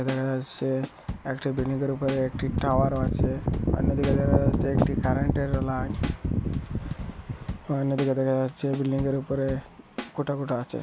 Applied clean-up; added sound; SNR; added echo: none; Drum / Drum kit; 14 dB; none.